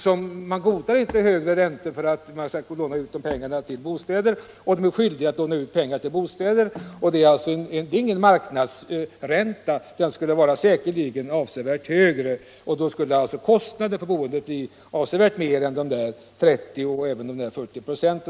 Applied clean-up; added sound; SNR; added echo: none; Walk, footsteps; 19 dB; none.